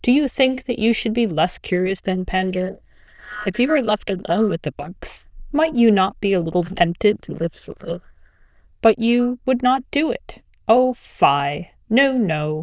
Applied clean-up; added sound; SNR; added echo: neural diffusion model UNIVERSE++.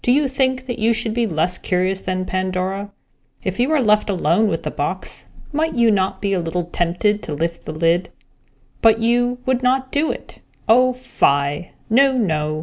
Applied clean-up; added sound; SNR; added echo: none; none; none; none.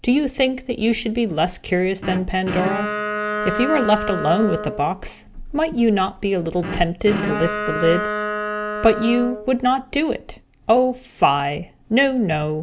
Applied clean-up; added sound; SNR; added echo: none; Bowed string instrument; 6 dB; none.